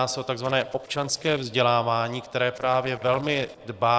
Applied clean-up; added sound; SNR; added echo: neural separator model SepFormer DNS4.